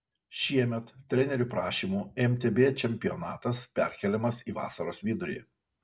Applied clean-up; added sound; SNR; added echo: none; none; none; none.